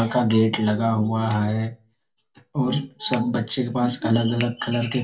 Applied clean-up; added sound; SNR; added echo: none; Finger snapping; 15 dB; reverberation time 0.2 s.